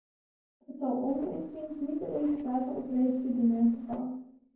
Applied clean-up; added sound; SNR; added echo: neural separator model SepFormer DNS4.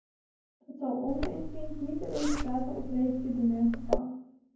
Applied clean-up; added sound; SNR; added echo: none; Zipper (clothing); 2 dB; reverberation time 0.9 s.